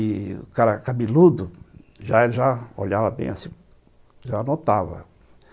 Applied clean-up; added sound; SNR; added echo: none; none; none; none.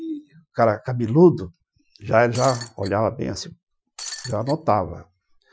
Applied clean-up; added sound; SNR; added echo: classical method Wiener filter.